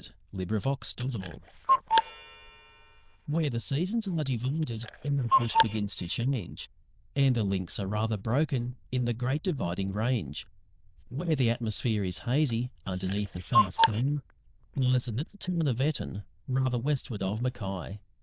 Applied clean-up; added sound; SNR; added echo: neural diffusion model UNIVERSE++.